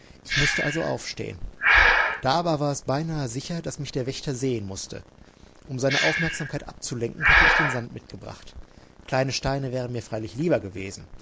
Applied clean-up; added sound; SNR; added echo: none; Breathing; -1 dB; none.